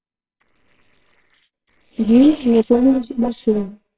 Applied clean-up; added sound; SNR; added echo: neural separator model SepFormer WHAMR!.